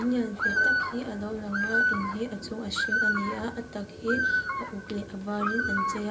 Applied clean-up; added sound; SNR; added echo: none; Bird; -3 dB; reverberation time 0.2 s.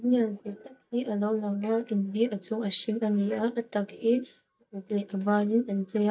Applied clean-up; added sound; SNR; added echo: neural mask model DeepFilterNet 3.